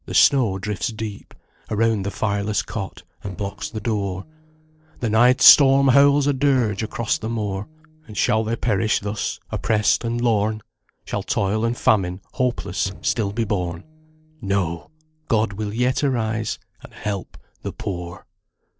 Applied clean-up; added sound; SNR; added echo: neural separator model SepFormer DNS4.